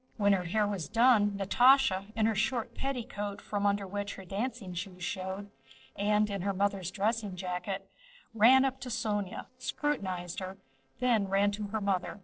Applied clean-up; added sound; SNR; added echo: neural separator model SepFormer DNS4.